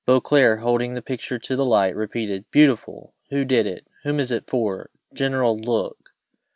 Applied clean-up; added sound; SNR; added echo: none; none; none; none.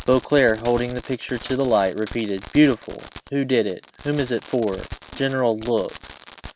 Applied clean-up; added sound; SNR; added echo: none; Fireworks; 18 dB; none.